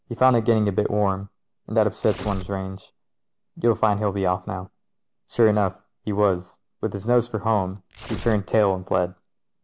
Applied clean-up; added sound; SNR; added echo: none; Tearing; 12 dB; none.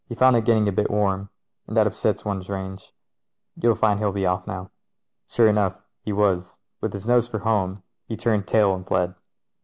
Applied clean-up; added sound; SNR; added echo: none; none; none; none.